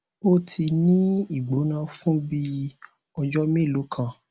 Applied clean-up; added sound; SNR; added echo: none; none; none; none.